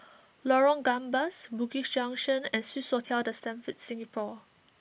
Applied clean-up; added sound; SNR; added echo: none; none; none; none.